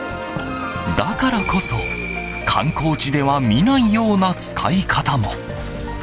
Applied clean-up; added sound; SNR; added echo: none; none; none; none.